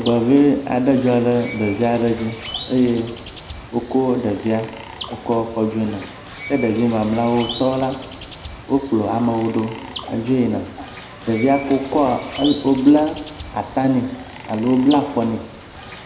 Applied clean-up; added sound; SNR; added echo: none; Bird; 15 dB; reverberation time 0.7 s.